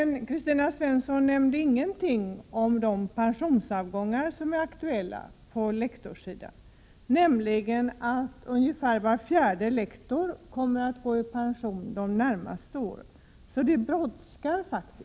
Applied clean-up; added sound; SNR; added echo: none; none; none; none.